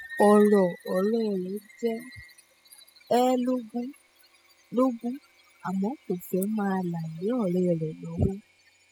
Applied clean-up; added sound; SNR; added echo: classical method spectral subtraction.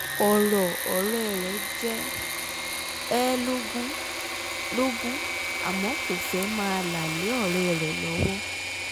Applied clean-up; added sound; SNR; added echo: none; Engine / Mechanisms; 2 dB; none.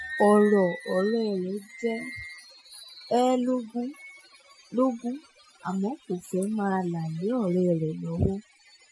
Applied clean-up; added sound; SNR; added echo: classical method Wiener filter.